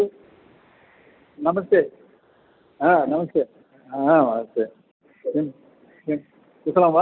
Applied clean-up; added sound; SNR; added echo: neural mask model Resemble Enhance denoiser.